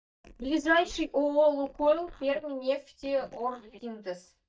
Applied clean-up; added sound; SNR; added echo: neural mask model DeepFilterNet 3.